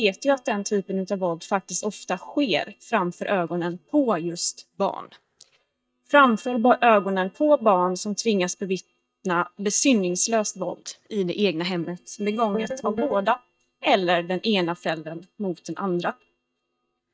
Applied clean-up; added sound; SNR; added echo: neural mask model DeepFilterNet 3.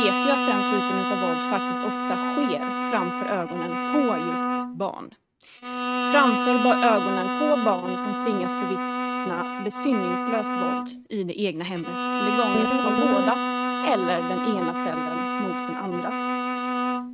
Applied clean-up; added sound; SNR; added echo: neural mask model RNNoise.